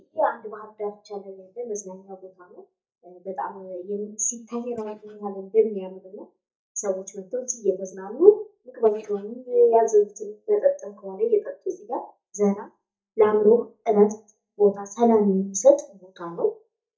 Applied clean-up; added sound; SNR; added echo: neural mask model DeepFilterNet 3.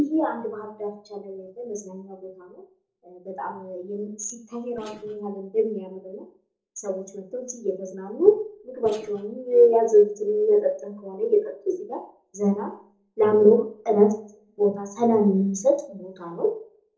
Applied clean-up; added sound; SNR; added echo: neural separator model SepFormer DNS4.